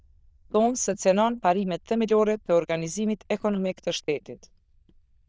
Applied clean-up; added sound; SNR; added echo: neural diffusion model UNIVERSE++.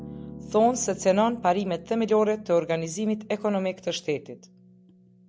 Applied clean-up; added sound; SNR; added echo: none; Harp + Bass guitar; 19 dB; none.